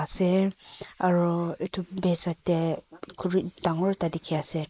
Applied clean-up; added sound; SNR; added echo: neural mask model Resemble Enhance denoiser.